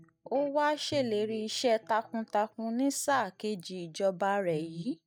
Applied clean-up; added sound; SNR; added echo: neural mask model DeepFilterNet 3.